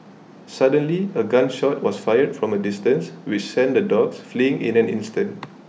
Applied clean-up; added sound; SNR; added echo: none; none; none; none.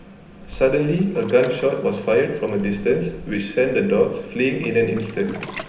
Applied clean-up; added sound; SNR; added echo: none; Waves, surf; 18 dB; reverberation time 0.9 s.